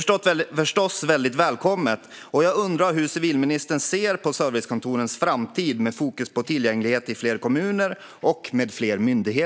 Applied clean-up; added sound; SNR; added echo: none; none; none; none.